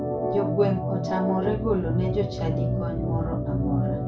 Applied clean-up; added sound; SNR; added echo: none; Organ; -2 dB; reverberation time 0.3 s.